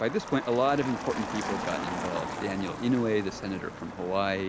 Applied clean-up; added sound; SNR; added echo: none; Motor vehicle (road); 7 dB; none.